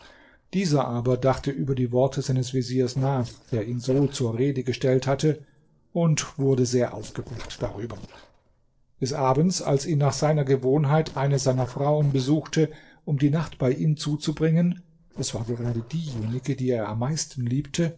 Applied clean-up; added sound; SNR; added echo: neural separator model SepFormer DNS4.